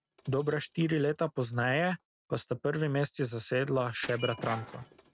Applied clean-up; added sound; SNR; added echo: neural mask model RNNoise.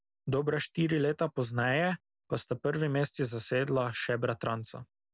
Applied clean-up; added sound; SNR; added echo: none; none; none; none.